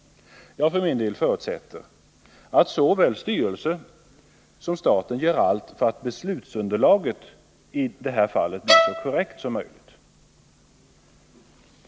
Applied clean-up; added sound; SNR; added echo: none; Bowed string instrument; -1 dB; none.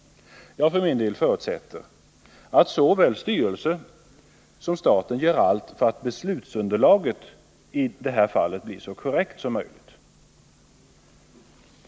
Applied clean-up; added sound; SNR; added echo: none; none; none; none.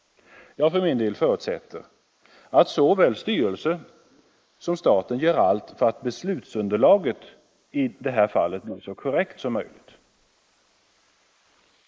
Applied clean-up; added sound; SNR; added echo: neural mask model Resemble Enhance denoiser.